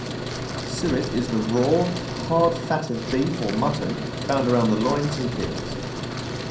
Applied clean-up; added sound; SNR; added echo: none; Truck; 5 dB; reverberation time 0.5 s.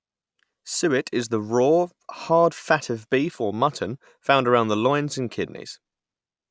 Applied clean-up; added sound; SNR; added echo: none; none; none; none.